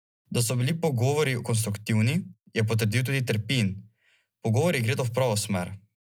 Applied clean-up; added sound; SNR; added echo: none; none; none; none.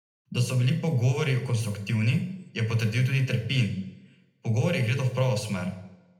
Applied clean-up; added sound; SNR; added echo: none; none; none; reverberation time 0.7 s.